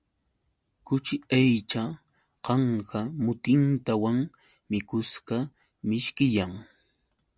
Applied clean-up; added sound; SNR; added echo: none; none; none; none.